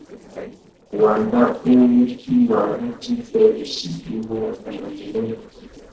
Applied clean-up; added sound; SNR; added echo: neural separator model SepFormer DNS4.